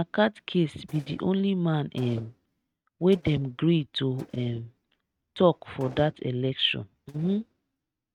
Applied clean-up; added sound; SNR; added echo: neural mask model RNNoise.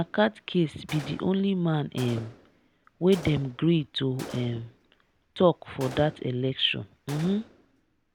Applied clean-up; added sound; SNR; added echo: none; Gunshot, gunfire; 19 dB; none.